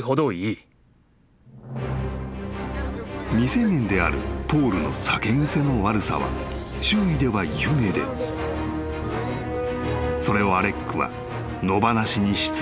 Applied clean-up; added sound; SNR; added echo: none; none; none; none.